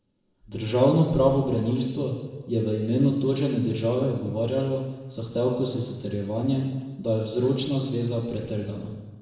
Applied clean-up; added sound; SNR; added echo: none; none; none; reverberation time 1.2 s.